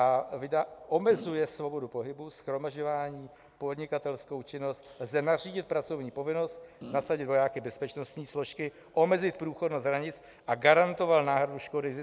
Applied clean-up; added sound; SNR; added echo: none; Fart; 15 dB; none.